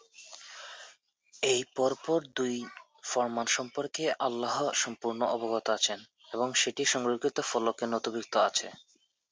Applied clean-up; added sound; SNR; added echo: none; none; none; none.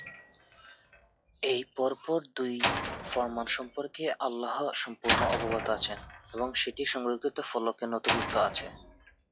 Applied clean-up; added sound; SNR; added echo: classical method log-MMSE.